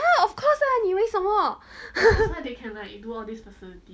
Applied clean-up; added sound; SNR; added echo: none; none; none; none.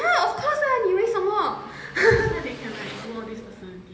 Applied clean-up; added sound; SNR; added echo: none; Engine; 19 dB; reverberation time 1.0 s.